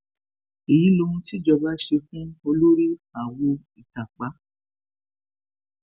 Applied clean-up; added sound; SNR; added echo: none; none; none; none.